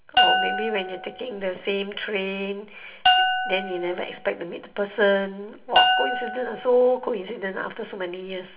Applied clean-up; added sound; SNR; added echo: none; Glass; -1 dB; reverberation time 0.6 s.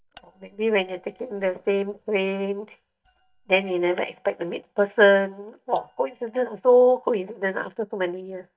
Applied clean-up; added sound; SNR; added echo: neural mask model DeepFilterNet 3.